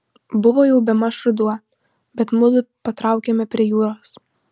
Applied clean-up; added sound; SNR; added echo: none; none; none; none.